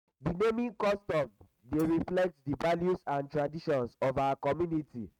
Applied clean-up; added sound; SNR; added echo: neural mask model RNNoise.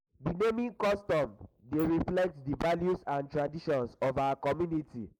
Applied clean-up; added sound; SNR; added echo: neural mask model Resemble Enhance denoiser.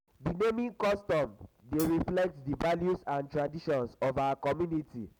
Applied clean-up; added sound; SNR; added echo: none; Hi-hat; 14 dB; none.